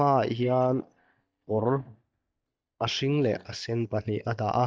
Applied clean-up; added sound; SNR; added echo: neural mask model DeepFilterNet 3.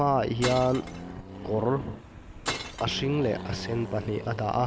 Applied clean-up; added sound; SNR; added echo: none; Glass + Accelerating, revving, vroom; 9 dB; none.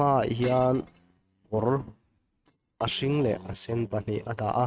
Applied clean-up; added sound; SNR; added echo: neural mask model RNNoise.